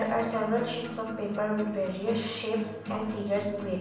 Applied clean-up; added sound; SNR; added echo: none; Acoustic guitar; 10 dB; reverberation time 0.7 s.